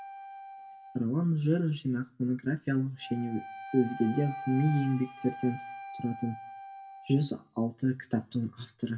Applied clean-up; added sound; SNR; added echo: none; Wind instrument, woodwind instrument; 14 dB; reverberation time 0.1 s.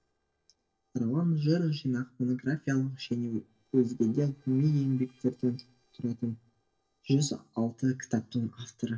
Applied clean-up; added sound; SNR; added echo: neural separator model SepFormer DNS4.